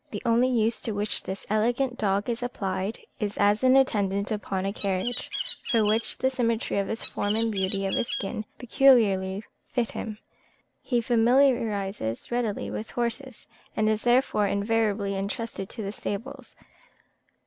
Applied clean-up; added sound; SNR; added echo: none; Bird; 8 dB; none.